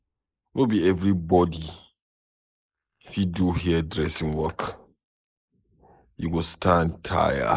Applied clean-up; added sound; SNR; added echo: neural mask model Resemble Enhance denoiser.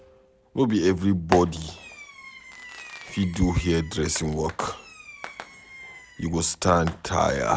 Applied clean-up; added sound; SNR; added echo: none; Fireworks; 13 dB; none.